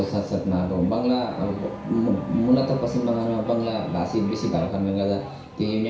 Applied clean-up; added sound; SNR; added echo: none; Race car, auto racing / Accelerating, revving, vroom; 14 dB; reverberation time 0.6 s.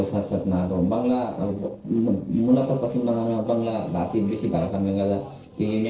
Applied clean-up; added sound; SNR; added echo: neural separator model SepFormer DNS4.